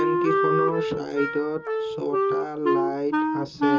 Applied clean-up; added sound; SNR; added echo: none; Wind instrument, woodwind instrument; -4 dB; reverberation time 0.2 s.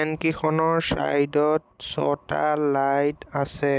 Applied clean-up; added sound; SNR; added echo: none; none; none; none.